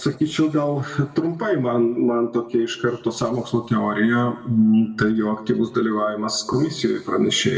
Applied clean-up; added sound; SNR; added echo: none; none; none; reverberation time 1.2 s.